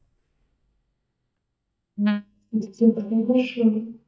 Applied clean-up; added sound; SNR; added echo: neural mask model DeepFilterNet 3.